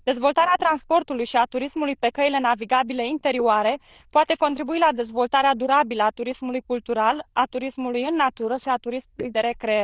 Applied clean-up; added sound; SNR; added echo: neural diffusion model UNIVERSE++.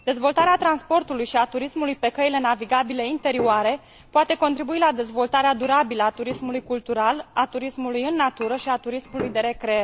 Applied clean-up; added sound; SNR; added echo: none; Chink, clink; 19 dB; none.